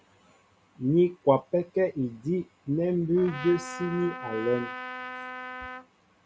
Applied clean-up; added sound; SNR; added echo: none; Trumpet; 10 dB; none.